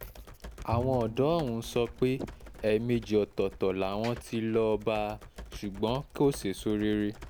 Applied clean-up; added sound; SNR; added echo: none; Computer keyboard + Bowed string instrument; 13 dB; none.